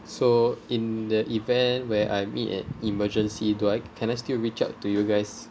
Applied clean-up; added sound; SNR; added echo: none; none; none; none.